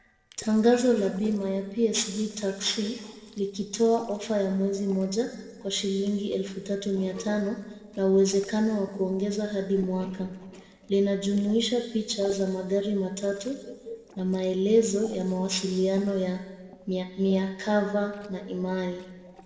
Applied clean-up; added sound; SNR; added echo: neural separator model SepFormer DNS4.